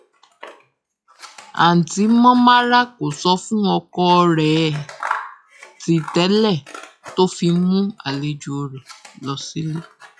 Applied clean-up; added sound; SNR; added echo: classical method log-MMSE.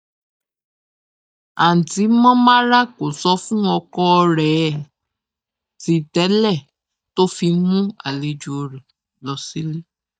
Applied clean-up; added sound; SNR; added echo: neural mask model DeepFilterNet 3.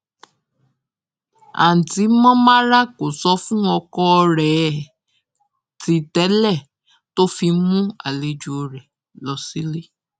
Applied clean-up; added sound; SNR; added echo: none; none; none; none.